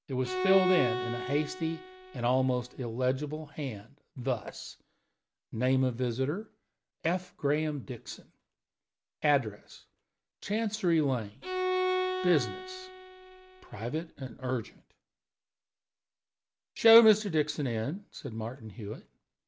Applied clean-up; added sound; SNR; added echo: none; Bowed string instrument; 4 dB; none.